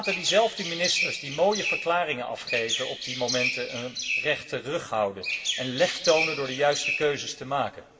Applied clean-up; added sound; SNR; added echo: none; Chirp, tweet; 4 dB; reverberation time 3.0 s.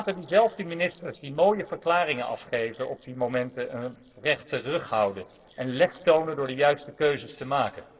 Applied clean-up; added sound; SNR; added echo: neural separator model SepFormer DNS4.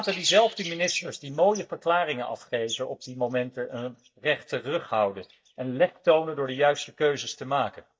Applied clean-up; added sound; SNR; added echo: neural mask model DeepFilterNet 3.